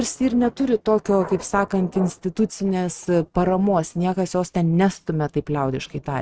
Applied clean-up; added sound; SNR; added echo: neural mask model RNNoise.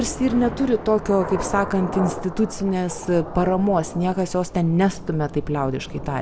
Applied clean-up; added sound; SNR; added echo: none; Thunder / Rain; 11 dB; none.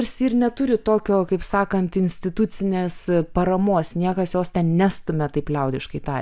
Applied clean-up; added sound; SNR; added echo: none; none; none; none.